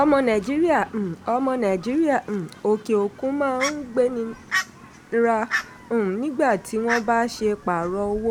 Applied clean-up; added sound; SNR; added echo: none; Fowl; 12 dB; none.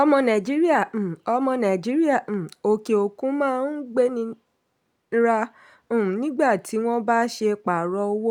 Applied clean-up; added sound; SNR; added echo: none; none; none; none.